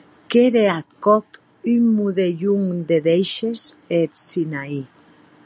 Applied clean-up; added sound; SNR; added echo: none; none; none; none.